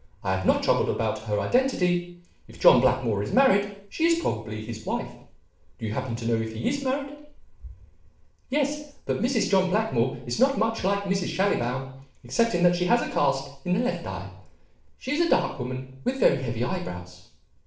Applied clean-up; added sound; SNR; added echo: neural separator model SepFormer DNS4.